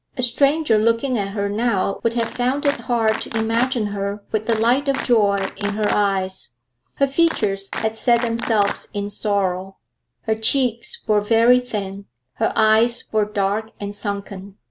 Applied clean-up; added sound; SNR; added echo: none; Clapping; 11 dB; none.